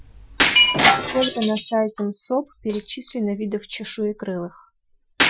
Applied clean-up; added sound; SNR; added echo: classical method Wiener filter.